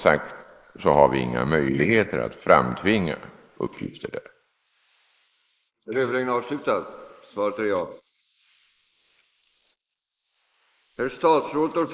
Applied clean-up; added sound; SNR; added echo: neural mask model Resemble Enhance denoiser.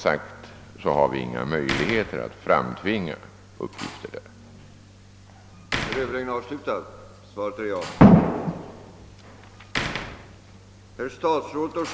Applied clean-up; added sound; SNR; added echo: none; Slam; 12 dB; none.